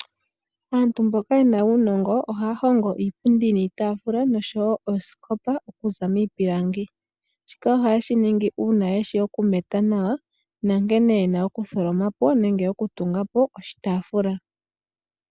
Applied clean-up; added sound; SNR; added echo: none; none; none; none.